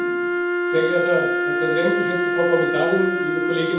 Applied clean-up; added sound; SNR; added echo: none; Wind instrument, woodwind instrument; -2 dB; reverberation time 0.8 s.